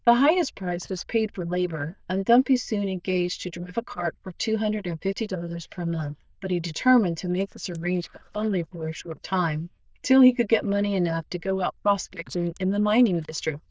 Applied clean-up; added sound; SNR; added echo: neural diffusion model UNIVERSE++.